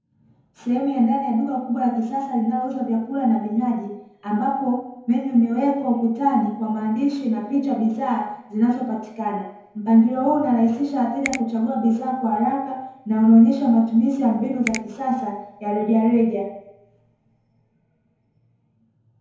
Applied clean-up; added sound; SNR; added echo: none; Finger snapping; 14 dB; reverberation time 0.9 s.